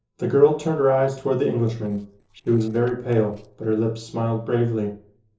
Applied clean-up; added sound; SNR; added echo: neural separator model SepFormer DNS4.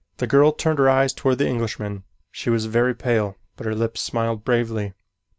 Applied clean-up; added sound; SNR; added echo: none; none; none; none.